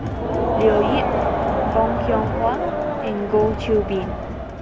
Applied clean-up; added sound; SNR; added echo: none; Crowd; -1 dB; none.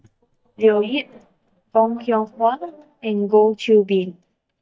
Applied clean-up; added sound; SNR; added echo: neural mask model DeepFilterNet 3.